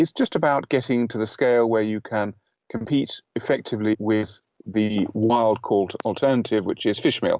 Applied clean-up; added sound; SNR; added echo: none; none; none; none.